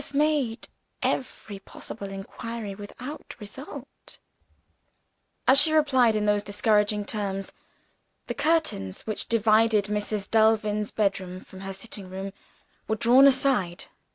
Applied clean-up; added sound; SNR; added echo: none; none; none; none.